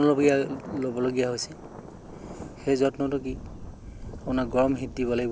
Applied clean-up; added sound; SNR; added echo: none; Thunder; 13 dB; none.